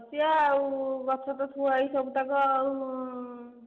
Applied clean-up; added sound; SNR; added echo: none; none; none; none.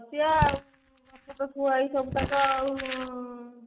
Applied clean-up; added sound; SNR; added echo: neural mask model RNNoise.